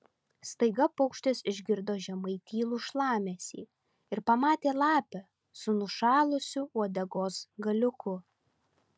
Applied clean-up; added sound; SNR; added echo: none; none; none; none.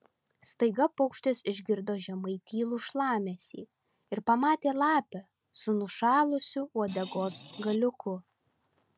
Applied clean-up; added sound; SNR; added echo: none; Screech; 16 dB; none.